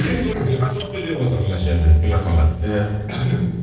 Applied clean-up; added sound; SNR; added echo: neural separator model SepFormer DNS4.